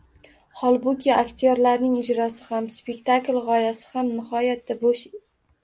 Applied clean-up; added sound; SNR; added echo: none; none; none; none.